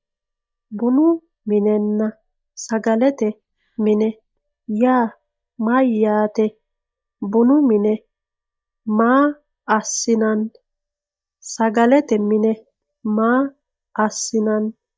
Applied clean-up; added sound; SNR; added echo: neural mask model DeepFilterNet 3.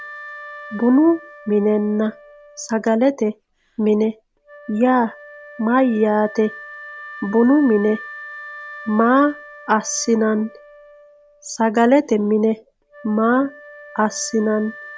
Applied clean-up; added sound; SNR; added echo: none; Wind instrument, woodwind instrument; 19 dB; none.